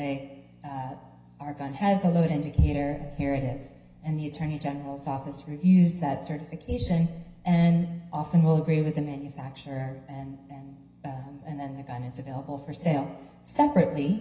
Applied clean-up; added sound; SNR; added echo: none; none; none; reverberation time 0.9 s.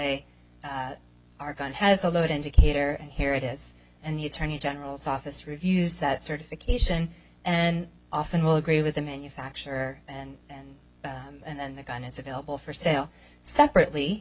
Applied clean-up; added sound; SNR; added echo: none; none; none; none.